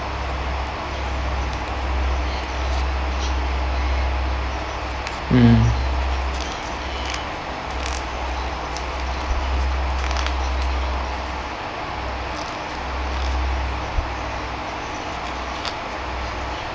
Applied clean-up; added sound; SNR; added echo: none; none; none; none.